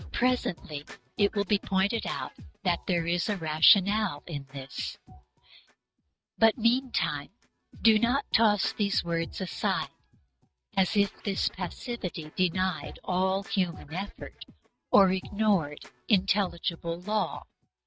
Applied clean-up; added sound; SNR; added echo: neural mask model RNNoise.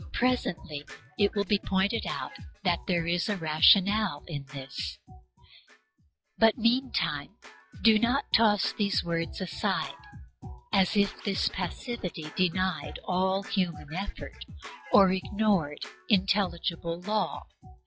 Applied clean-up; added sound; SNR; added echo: classical method log-MMSE.